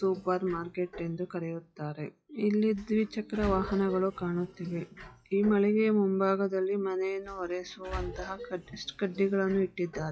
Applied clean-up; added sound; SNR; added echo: classical method WPE with log-MMSE.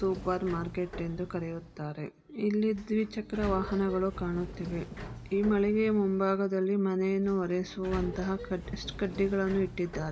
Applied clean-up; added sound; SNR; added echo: none; Sliding door; 13 dB; reverberation time 1.9 s.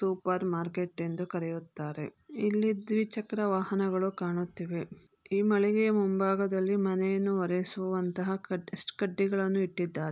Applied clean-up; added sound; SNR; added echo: none; none; none; none.